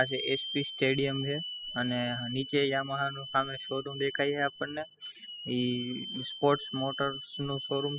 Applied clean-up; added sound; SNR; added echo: classical method spectral subtraction.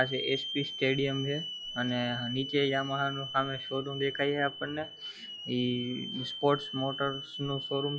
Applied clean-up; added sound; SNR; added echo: classical method log-MMSE.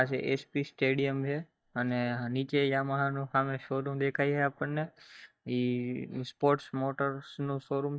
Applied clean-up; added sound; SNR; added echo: neural mask model DeepFilterNet 3.